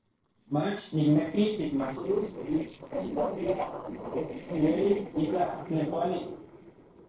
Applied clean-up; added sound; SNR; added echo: neural separator model SepFormer DNS4.